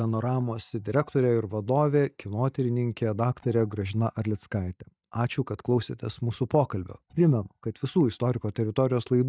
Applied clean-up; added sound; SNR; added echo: neural mask model DeepFilterNet 3.